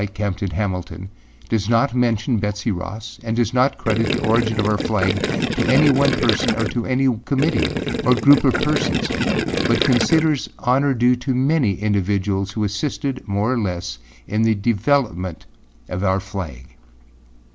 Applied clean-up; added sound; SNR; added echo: none; Gurgling; 2 dB; none.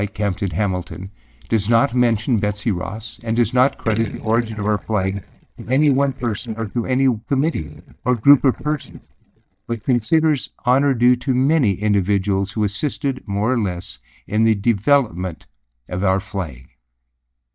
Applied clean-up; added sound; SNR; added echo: neural mask model DeepFilterNet 3.